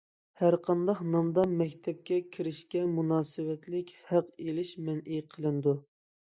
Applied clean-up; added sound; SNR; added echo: none; none; none; none.